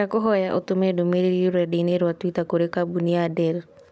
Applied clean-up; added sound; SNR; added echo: none; none; none; none.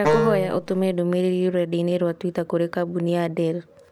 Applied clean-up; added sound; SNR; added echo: none; Wind instrument, woodwind instrument; 0 dB; none.